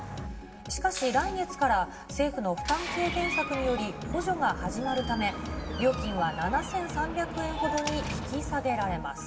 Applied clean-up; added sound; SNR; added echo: none; Door; 8 dB; reverberation time 1.5 s.